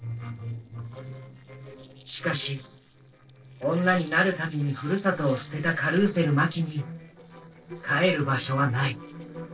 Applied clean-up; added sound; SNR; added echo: neural separator model SepFormer DNS4.